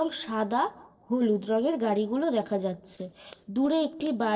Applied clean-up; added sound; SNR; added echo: neural separator model SepFormer DNS4.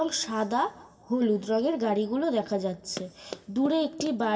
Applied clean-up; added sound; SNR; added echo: none; Run; 15 dB; reverberation time 1.5 s.